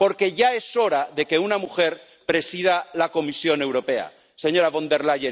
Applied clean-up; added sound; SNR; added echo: none; none; none; none.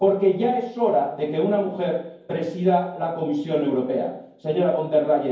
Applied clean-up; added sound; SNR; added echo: none; none; none; reverberation time 0.9 s.